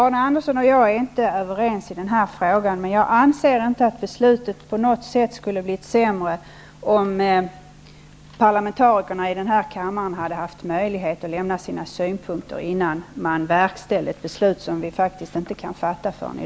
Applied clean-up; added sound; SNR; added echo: none; none; none; none.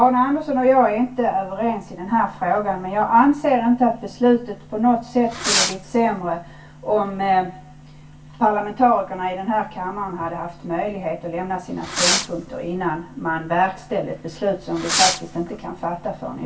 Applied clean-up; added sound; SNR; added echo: none; Fireworks; 3 dB; reverberation time 0.2 s.